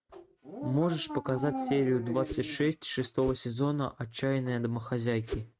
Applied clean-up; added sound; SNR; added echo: neural mask model RNNoise.